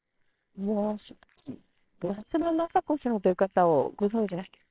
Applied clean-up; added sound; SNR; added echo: neural separator model SepFormer WHAMR!.